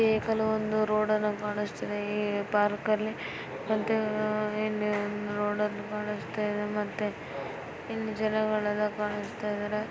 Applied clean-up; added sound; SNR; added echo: none; none; none; none.